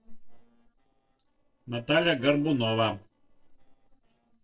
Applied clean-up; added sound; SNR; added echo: neural separator model SepFormer DNS4.